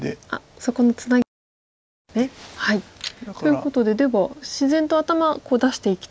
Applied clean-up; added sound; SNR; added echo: none; none; none; none.